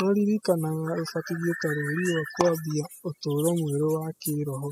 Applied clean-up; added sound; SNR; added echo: classical method spectral subtraction.